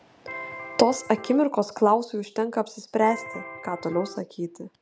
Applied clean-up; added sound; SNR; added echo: none; Electric guitar; 13 dB; none.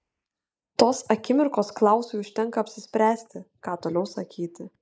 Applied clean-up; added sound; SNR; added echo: neural mask model Resemble Enhance denoiser.